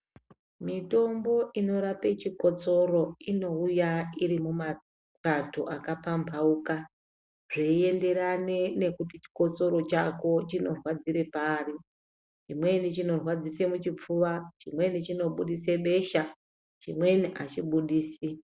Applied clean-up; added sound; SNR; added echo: none; none; none; none.